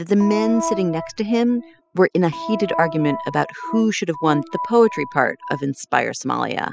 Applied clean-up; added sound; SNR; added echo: classical method spectral subtraction.